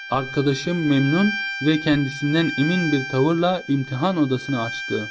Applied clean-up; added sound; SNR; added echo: none; Bowed string instrument; 10 dB; none.